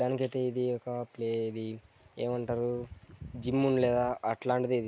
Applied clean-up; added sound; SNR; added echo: none; none; none; none.